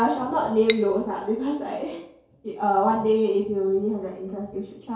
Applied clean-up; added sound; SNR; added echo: none; Cutlery, silverware / Dishes, pots, and pans; 6 dB; reverberation time 2.4 s.